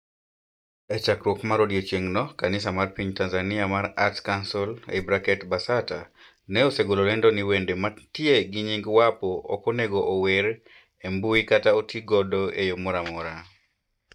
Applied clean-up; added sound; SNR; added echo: neural mask model DeepFilterNet 3.